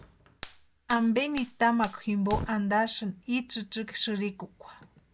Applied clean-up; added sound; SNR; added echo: none; Fire; 13 dB; none.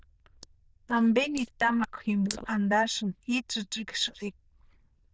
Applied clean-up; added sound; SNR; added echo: neural diffusion model UNIVERSE++.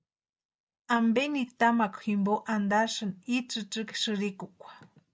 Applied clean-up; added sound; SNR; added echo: none; none; none; none.